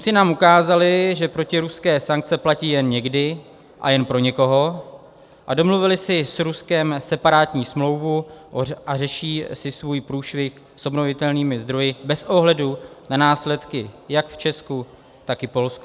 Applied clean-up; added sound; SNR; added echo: none; none; none; none.